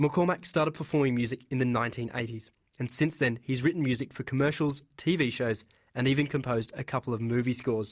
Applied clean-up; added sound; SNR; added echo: none; none; none; none.